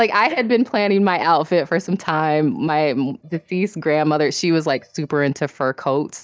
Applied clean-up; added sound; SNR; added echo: neural mask model DeepFilterNet 3.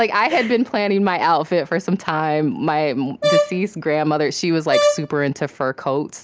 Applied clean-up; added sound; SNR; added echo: none; Brass instrument; 3 dB; none.